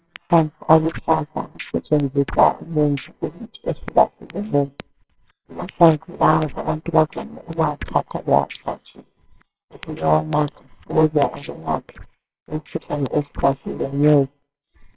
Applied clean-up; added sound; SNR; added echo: neural separator model SepFormer WHAMR!.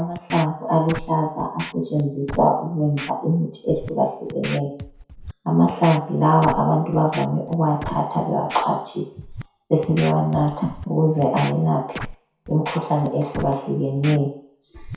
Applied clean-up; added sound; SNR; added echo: none; Scratching (performance technique); 15 dB; reverberation time 0.6 s.